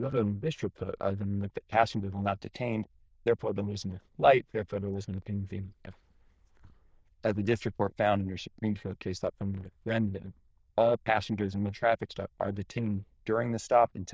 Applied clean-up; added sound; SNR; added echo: neural diffusion model UNIVERSE++.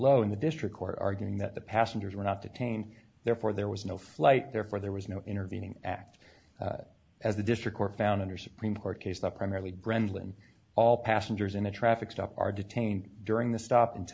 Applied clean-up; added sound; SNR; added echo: none; none; none; none.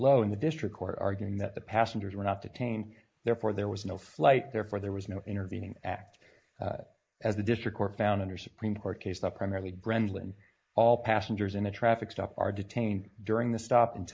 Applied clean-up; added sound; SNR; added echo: neural mask model Resemble Enhance denoiser.